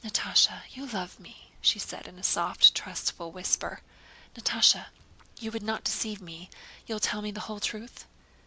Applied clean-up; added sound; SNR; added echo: none; none; none; none.